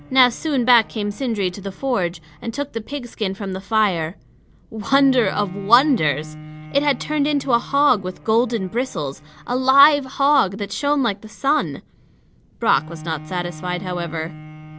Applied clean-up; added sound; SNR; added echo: none; Bowed string instrument; 18 dB; none.